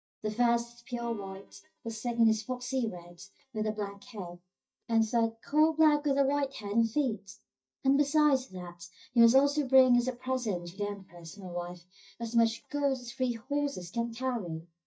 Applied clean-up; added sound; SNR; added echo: neural mask model DeepFilterNet 3.